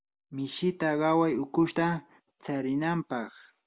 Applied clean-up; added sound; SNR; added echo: none; none; none; none.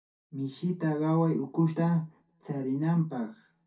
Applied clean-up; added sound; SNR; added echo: none; none; none; reverberation time 0.3 s.